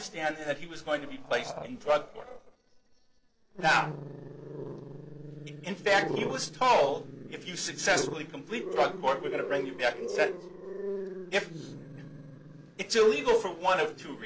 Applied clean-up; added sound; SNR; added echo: neural separator model SepFormer DNS4.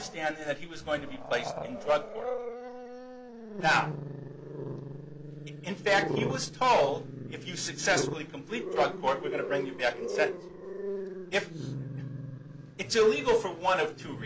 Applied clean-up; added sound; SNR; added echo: none; Growling; 6 dB; none.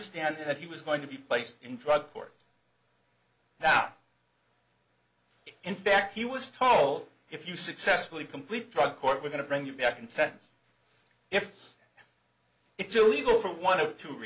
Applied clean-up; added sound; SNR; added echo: none; none; none; none.